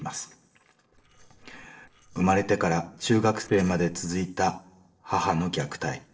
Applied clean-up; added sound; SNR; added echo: neural separator model SepFormer DNS4.